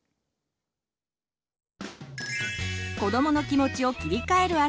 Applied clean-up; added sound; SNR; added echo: none; none; none; none.